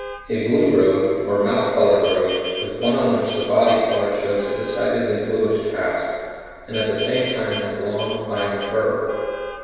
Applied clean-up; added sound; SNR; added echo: none; Vehicle horn, car horn, honking; 14 dB; reverberation time 1.9 s.